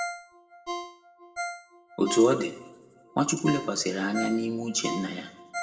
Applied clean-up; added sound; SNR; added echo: none; Ringtone; 9 dB; reverberation time 0.7 s.